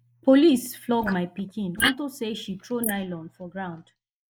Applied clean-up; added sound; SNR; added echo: neural mask model Resemble Enhance denoiser.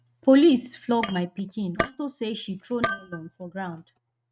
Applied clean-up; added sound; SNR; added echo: neural mask model RNNoise.